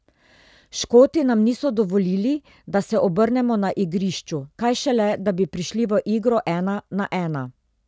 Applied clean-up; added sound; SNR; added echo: none; none; none; none.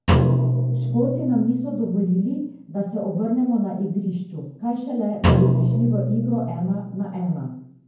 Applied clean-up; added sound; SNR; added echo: none; Drum; 0 dB; reverberation time 0.9 s.